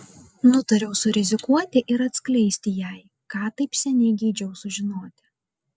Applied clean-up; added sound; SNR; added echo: none; none; none; none.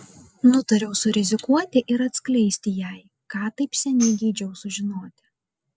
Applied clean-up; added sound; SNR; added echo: none; Tambourine; 15 dB; none.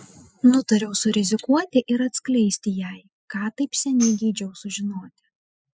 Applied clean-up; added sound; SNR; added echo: classical method spectral subtraction.